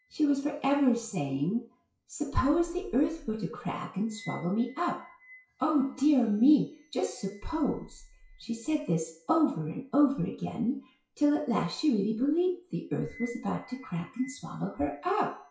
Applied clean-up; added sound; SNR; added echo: classical method WPE with log-MMSE.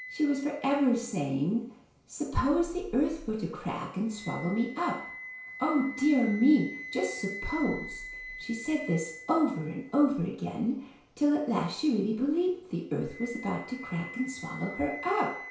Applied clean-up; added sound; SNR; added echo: none; Wind instrument, woodwind instrument; 15 dB; reverberation time 0.6 s.